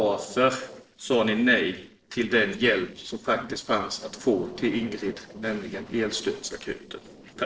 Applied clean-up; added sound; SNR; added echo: neural separator model SepFormer DNS4.